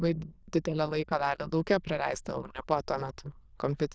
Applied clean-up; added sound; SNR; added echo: neural diffusion model UNIVERSE++.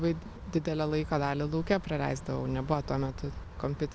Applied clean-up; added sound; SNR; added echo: none; none; none; none.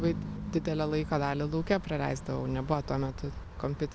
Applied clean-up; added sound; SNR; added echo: none; Bass guitar; 12 dB; none.